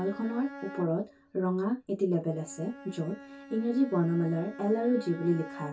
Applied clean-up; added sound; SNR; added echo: none; Bowed string instrument; 16 dB; reverberation time 0.2 s.